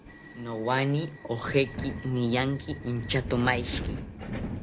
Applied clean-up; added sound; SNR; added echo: none; Subway, metro, underground; 8 dB; none.